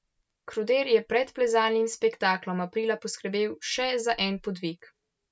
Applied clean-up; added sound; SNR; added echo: none; none; none; none.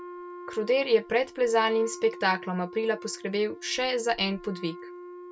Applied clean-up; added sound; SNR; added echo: none; Wind instrument, woodwind instrument; 15 dB; none.